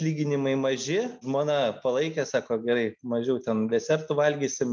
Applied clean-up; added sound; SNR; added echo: none; none; none; none.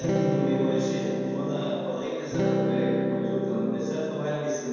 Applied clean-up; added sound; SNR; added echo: none; Electric guitar / Strum; -3 dB; reverberation time 2.1 s.